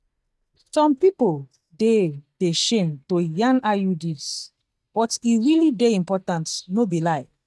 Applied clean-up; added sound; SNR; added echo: neural mask model DeepFilterNet 3.